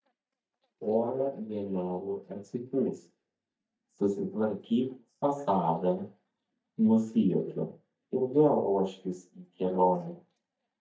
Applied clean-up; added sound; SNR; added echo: neural mask model DeepFilterNet 3.